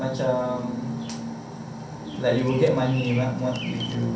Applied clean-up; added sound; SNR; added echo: none; Bird vocalization, bird call, bird song; 18 dB; reverberation time 0.6 s.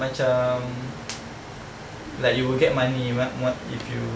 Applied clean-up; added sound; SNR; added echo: none; none; none; none.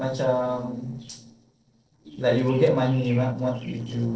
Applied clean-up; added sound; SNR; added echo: neural separator model SepFormer DNS4.